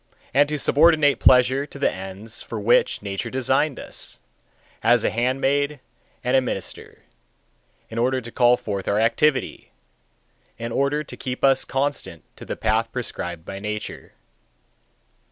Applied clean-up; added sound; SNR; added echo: none; none; none; none.